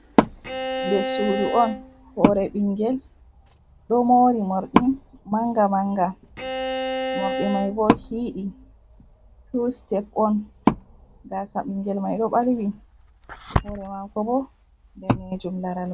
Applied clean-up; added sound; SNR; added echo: none; Wood + Bowed string instrument; 3 dB; none.